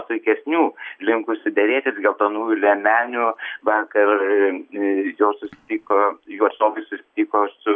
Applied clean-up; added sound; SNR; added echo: none; none; none; none.